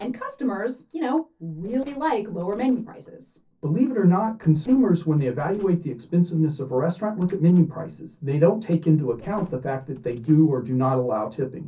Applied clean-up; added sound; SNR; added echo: neural separator model SepFormer DNS4.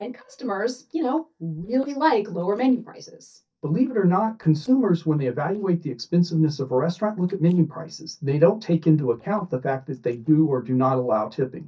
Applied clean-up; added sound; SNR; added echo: neural mask model DeepFilterNet 3.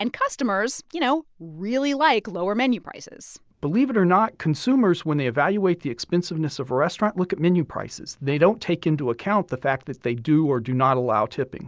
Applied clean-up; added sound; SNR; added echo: none; none; none; none.